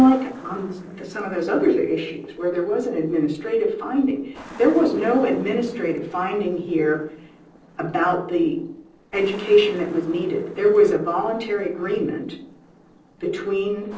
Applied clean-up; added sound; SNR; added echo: neural separator model SepFormer DNS4.